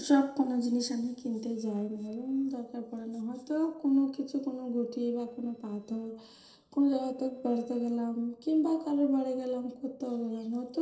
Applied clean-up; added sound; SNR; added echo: neural separator model SepFormer DNS4.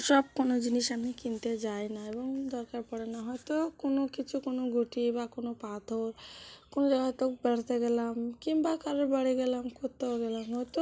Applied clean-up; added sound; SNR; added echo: none; none; none; none.